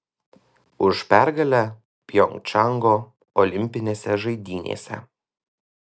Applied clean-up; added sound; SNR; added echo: none; none; none; none.